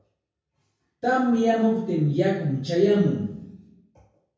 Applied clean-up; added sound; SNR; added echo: none; none; none; reverberation time 0.6 s.